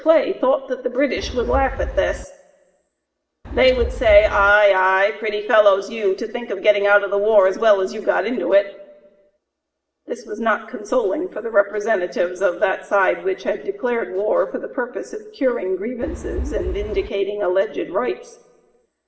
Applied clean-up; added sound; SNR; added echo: none; Wind; 8 dB; reverberation time 0.9 s.